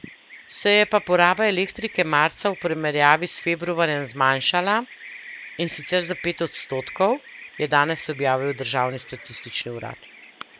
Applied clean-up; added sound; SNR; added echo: none; Bird vocalization, bird call, bird song; 18 dB; none.